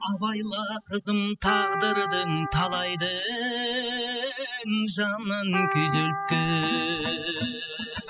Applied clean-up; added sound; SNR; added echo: classical method spectral subtraction.